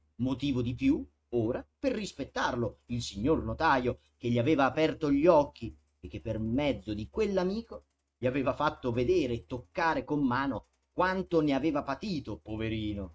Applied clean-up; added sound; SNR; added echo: neural mask model RNNoise.